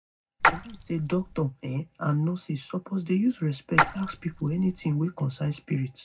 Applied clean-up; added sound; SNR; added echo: none; Splash, splatter; 0 dB; reverberation time 0.3 s.